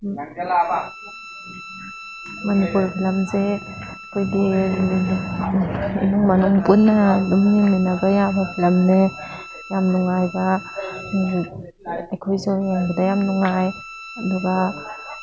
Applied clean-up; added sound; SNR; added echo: none; Bowed string instrument; 18 dB; none.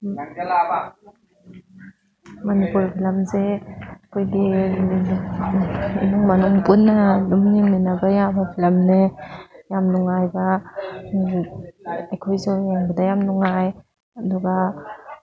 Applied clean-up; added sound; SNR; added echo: none; none; none; none.